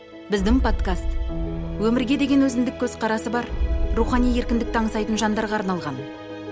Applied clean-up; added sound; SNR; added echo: none; Boom; 4 dB; none.